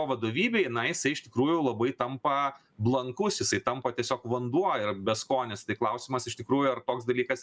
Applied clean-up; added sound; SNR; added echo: none; none; none; none.